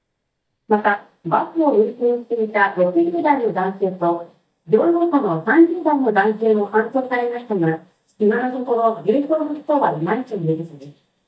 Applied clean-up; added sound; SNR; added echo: neural mask model DeepFilterNet 3.